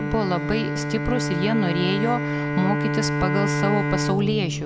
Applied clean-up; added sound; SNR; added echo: none; Bowed string instrument; 0 dB; none.